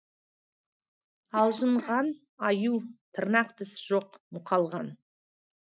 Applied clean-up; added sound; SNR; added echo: classical method Wiener filter.